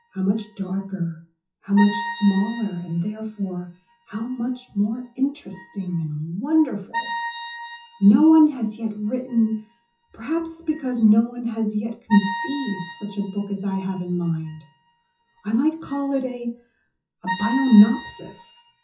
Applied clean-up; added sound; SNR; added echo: classical method WPE with log-MMSE.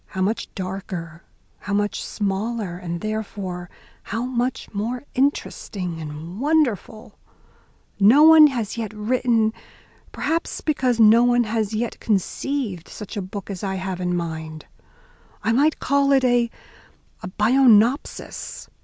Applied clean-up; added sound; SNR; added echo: none; none; none; none.